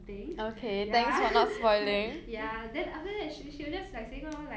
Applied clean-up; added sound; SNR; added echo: none; none; none; none.